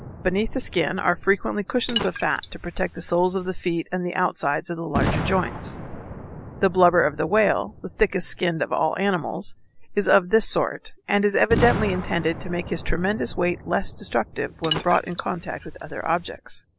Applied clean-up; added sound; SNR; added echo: none; Liquid + Boom; 10 dB; none.